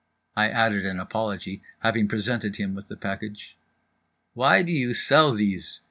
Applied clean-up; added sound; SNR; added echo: none; none; none; none.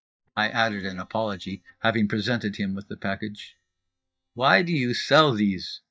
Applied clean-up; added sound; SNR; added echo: neural mask model DeepFilterNet 3.